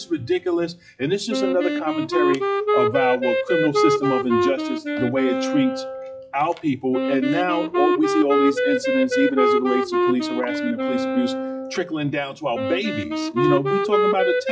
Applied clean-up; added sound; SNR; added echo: classical method log-MMSE.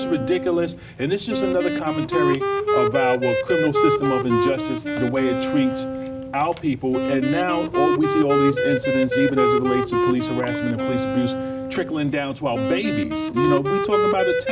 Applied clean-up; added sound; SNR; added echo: none; Wind instrument, woodwind instrument; -1 dB; none.